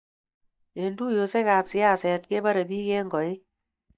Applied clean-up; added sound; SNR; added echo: neural mask model DeepFilterNet 3.